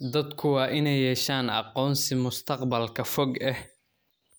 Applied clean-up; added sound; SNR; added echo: none; none; none; none.